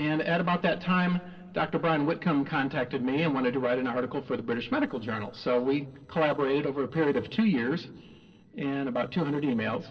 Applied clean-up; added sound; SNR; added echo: neural separator model SepFormer DNS4.